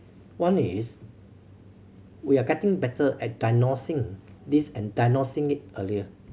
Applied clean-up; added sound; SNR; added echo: none; none; none; none.